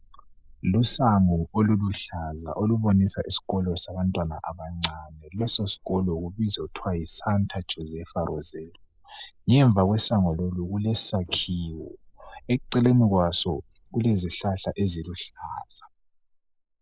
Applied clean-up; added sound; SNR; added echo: neural mask model Resemble Enhance denoiser.